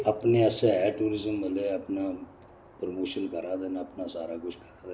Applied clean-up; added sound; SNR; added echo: none; none; none; none.